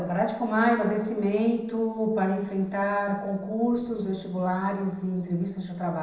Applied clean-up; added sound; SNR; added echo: neural separator model SepFormer DNS4.